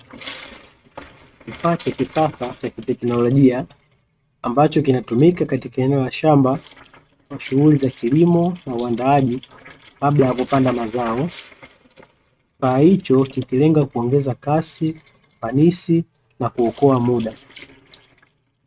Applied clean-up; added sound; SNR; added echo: neural mask model RNNoise.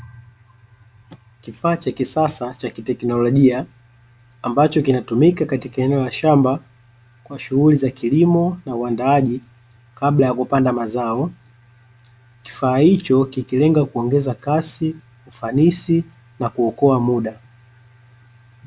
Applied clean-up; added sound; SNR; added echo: none; none; none; none.